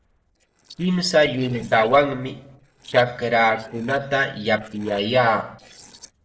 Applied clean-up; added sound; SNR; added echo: neural separator model SepFormer DNS4.